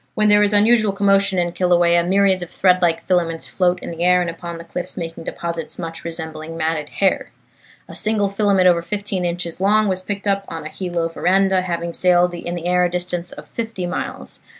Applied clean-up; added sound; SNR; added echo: none; none; none; none.